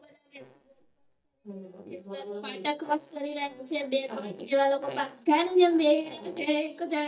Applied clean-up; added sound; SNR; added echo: neural mask model DeepFilterNet 3.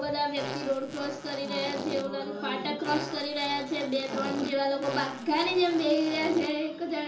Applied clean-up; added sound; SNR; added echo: none; Fart; 10 dB; reverberation time 0.6 s.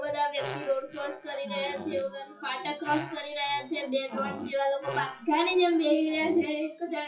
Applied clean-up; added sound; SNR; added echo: classical method WPE with log-MMSE.